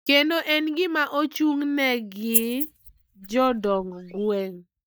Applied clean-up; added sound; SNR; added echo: neural mask model DeepFilterNet 3.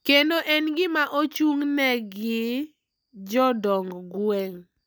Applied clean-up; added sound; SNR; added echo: none; none; none; none.